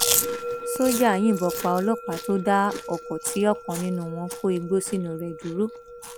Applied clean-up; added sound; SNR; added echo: none; Musical instrument + Chewing, mastication; 5 dB; none.